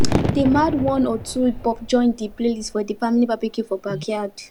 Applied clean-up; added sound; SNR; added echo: none; Fireworks; 5 dB; none.